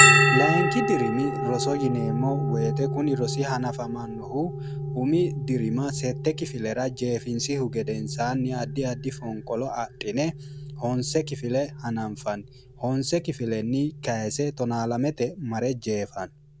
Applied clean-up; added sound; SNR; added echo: none; Bell; 1 dB; none.